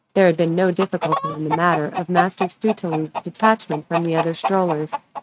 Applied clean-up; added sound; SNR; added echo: neural mask model RNNoise.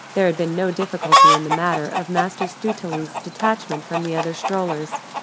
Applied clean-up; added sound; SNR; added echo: none; Chicken, rooster; -2 dB; none.